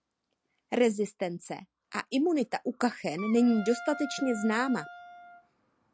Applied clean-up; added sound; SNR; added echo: none; Wind instrument, woodwind instrument; 14 dB; none.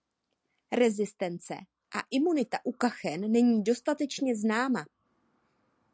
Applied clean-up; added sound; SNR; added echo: none; none; none; none.